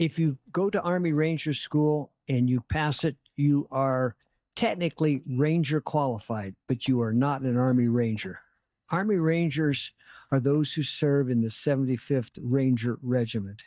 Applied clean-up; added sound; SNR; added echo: neural mask model DeepFilterNet 3.